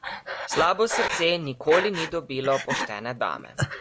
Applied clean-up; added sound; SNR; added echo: none; Breathing; 5 dB; none.